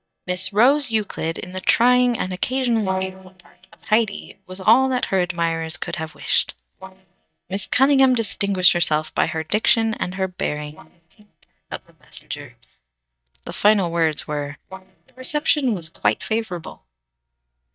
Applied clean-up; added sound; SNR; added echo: neural mask model DeepFilterNet 3.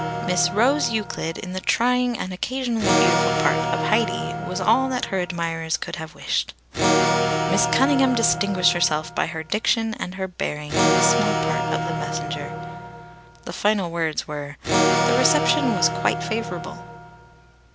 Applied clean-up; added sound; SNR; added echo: none; Electric guitar / Acoustic guitar; 0 dB; none.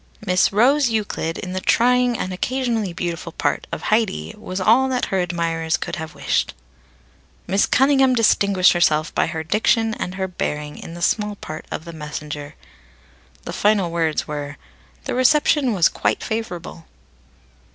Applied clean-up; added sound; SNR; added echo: none; none; none; none.